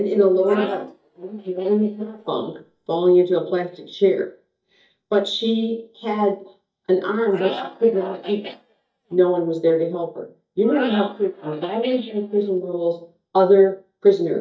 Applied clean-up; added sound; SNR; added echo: neural mask model DeepFilterNet 3.